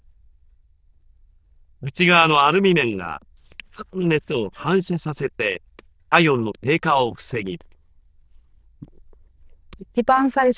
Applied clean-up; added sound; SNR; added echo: neural diffusion model UNIVERSE++.